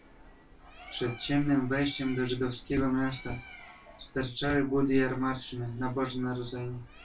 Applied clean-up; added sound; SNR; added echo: none; Bird; 20 dB; reverberation time 0.1 s.